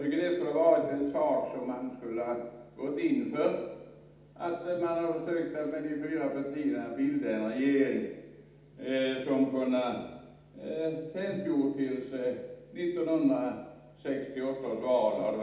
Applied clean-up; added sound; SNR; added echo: none; none; none; reverberation time 0.8 s.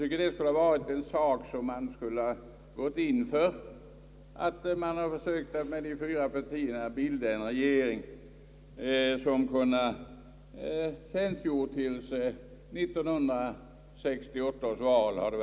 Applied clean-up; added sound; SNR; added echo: none; none; none; none.